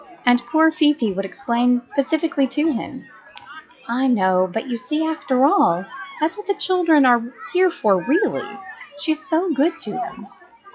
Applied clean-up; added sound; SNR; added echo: classical method log-MMSE.